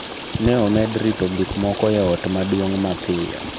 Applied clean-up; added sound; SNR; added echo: none; Stream; 9 dB; none.